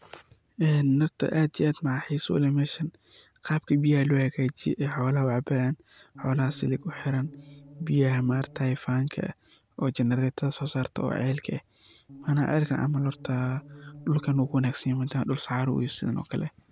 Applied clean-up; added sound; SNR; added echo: none; Musical instrument; 19 dB; none.